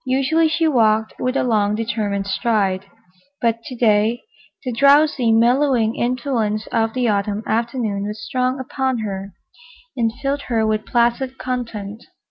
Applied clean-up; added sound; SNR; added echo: none; none; none; none.